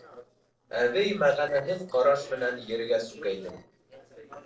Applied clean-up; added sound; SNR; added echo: neural separator model SepFormer DNS4.